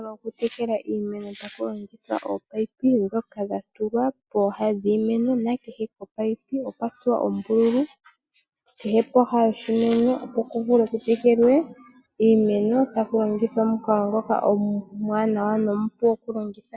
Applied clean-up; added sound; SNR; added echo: none; none; none; none.